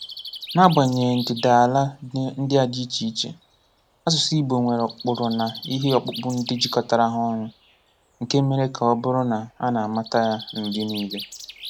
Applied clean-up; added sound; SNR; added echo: none; Bird; 17 dB; none.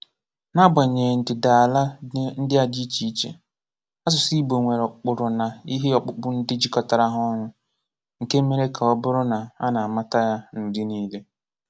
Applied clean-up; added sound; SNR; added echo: none; none; none; none.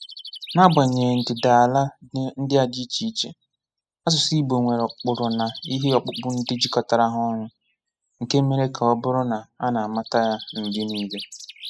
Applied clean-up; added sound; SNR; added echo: classical method spectral subtraction.